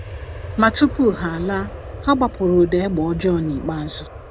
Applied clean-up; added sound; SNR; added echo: none; Aircraft; 12 dB; none.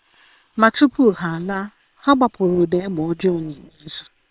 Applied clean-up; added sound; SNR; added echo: neural separator model SepFormer WHAM!.